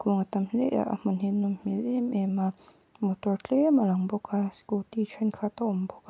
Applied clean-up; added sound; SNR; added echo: none; none; none; none.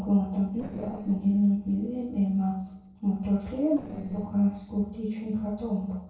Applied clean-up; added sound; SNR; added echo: neural separator model SepFormer DNS4.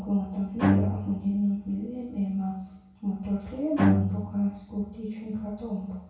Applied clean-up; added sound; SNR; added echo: none; Bowed string instrument; -2 dB; reverberation time 0.6 s.